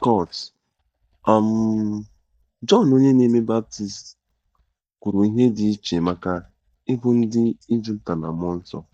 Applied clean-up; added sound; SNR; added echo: neural mask model DeepFilterNet 3.